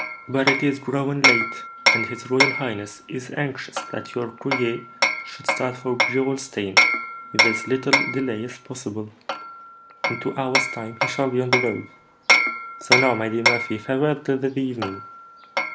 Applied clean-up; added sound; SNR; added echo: none; Hammer; -2 dB; none.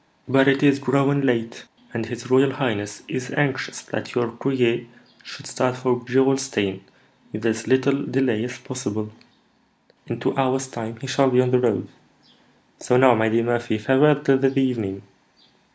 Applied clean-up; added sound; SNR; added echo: none; none; none; none.